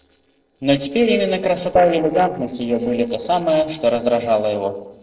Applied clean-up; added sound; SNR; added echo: neural separator model SepFormer DNS4.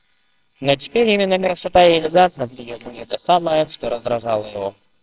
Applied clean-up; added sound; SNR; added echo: neural separator model SepFormer WHAMR!.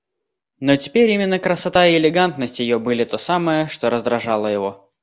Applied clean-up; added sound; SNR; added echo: none; none; none; none.